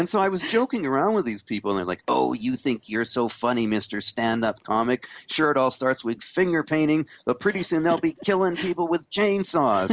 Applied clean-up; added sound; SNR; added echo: none; none; none; none.